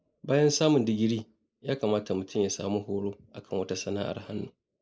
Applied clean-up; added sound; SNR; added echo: neural mask model Resemble Enhance denoiser.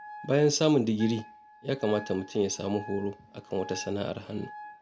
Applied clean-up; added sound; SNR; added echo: none; Wind instrument, woodwind instrument; 17 dB; none.